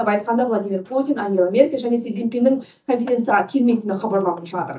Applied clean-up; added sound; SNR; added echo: neural mask model DeepFilterNet 3.